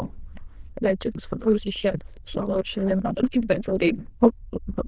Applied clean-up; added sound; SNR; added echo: neural diffusion model UNIVERSE++.